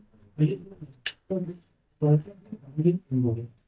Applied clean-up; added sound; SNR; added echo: neural mask model DeepFilterNet 3.